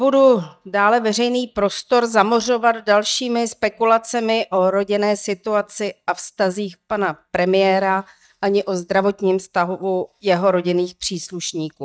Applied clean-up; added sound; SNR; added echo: neural mask model DeepFilterNet 3.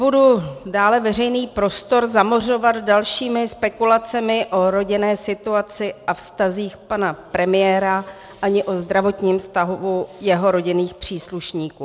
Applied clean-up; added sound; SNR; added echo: none; none; none; none.